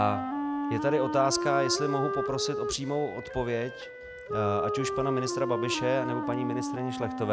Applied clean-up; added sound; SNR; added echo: none; Wind instrument, woodwind instrument; 2 dB; none.